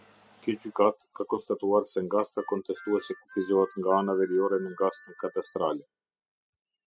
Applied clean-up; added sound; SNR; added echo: classical method spectral subtraction.